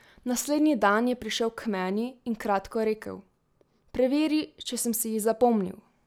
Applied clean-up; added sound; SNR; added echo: none; none; none; none.